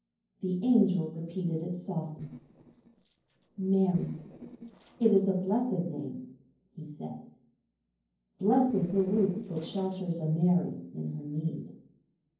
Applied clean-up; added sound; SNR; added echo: neural separator model SepFormer DNS4.